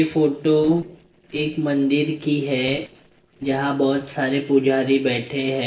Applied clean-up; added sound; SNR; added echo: neural separator model SepFormer DNS4.